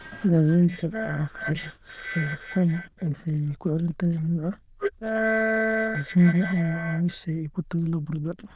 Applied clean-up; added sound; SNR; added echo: neural diffusion model UNIVERSE++.